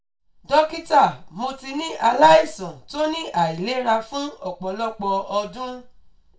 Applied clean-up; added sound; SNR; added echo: none; none; none; reverberation time 0.2 s.